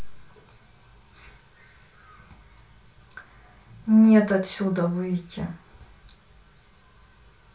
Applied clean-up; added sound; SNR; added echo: none; none; none; reverberation time 0.3 s.